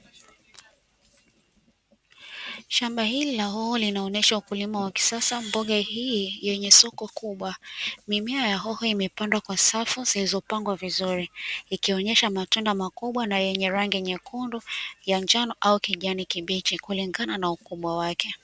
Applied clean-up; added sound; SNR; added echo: none; none; none; none.